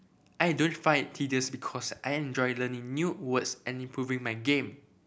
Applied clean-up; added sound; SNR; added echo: none; none; none; none.